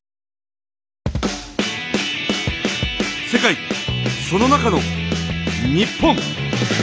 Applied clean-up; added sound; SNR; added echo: none; none; none; none.